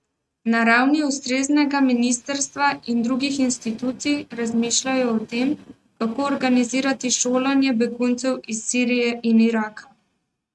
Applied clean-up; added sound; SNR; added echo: neural mask model RNNoise.